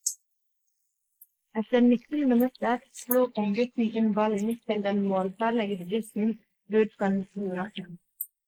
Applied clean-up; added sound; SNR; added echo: neural mask model Resemble Enhance denoiser.